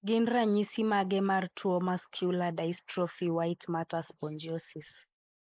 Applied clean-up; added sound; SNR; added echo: neural mask model Resemble Enhance denoiser.